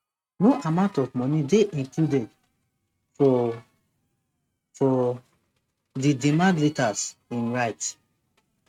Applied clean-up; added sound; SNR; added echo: neural mask model RNNoise.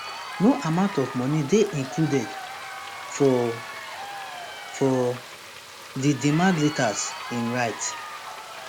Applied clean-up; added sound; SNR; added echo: none; Frying (food) + Crowd; 11 dB; none.